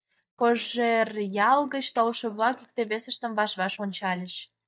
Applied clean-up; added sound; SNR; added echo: neural mask model DeepFilterNet 3.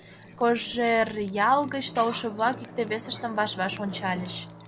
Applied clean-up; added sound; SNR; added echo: none; Drum + Frying (food); 15 dB; none.